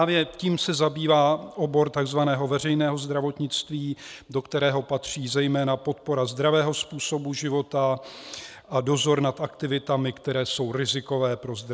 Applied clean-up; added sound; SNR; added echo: none; none; none; none.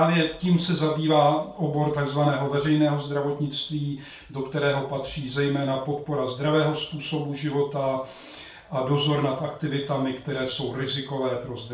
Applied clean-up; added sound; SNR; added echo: none; none; none; reverberation time 0.3 s.